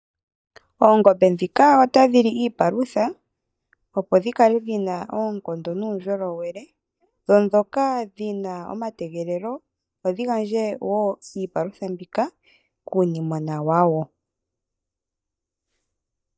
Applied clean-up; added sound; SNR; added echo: neural mask model DeepFilterNet 3.